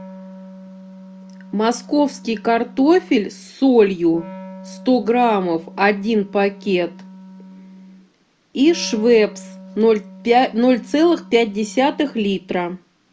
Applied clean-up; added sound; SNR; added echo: none; Wind instrument, woodwind instrument; 20 dB; none.